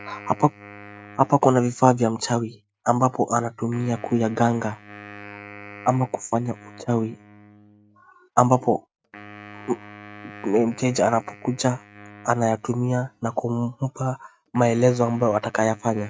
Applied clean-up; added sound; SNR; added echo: neural mask model RNNoise.